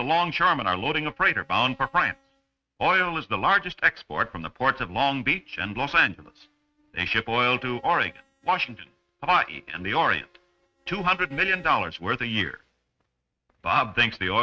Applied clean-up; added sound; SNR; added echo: neural mask model RNNoise.